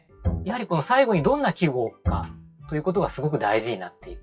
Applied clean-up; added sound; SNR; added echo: classical method WPE with log-MMSE.